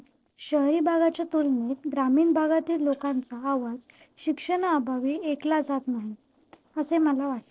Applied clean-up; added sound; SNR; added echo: neural separator model SepFormer DNS4.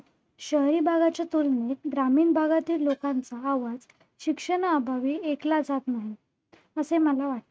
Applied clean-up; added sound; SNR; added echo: neural mask model RNNoise.